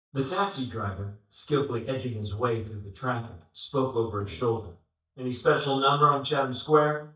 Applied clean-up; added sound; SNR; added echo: neural mask model DeepFilterNet 3.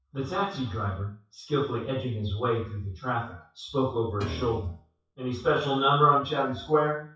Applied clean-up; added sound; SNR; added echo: classical method WPE with log-MMSE.